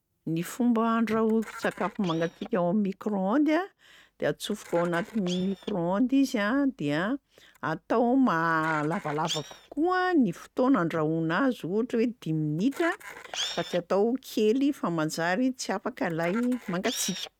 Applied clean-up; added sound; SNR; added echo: neural mask model RNNoise.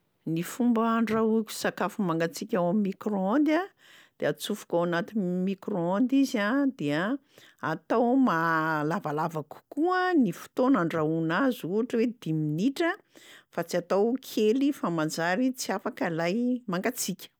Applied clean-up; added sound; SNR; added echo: none; none; none; none.